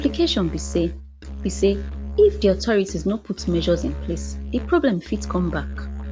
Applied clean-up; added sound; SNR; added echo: none; Musical instrument; 8 dB; none.